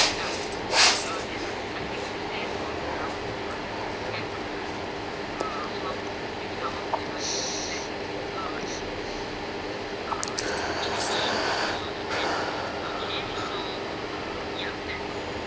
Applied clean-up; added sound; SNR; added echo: none; Cutlery, silverware; 13 dB; none.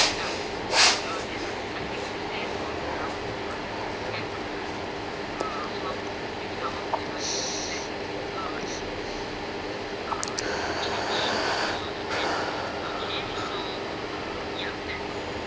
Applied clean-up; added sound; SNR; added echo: none; none; none; none.